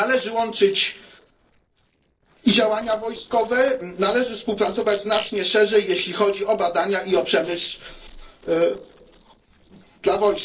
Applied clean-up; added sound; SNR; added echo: neural separator model SepFormer DNS4.